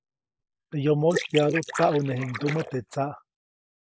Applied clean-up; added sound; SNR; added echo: neural mask model Resemble Enhance denoiser.